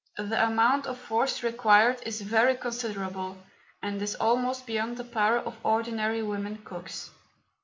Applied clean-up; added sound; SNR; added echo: none; none; none; none.